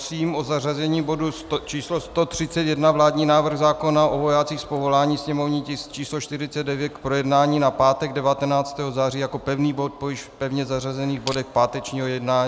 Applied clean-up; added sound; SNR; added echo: none; Crushing; 13 dB; none.